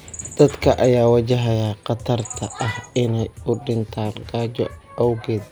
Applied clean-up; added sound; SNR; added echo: none; Drum kit + Bird vocalization, bird call, bird song; 19 dB; none.